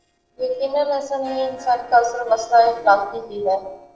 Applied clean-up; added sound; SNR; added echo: neural separator model SepFormer DNS4.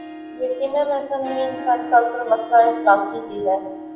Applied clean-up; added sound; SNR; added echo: none; Harp; 13 dB; reverberation time 0.8 s.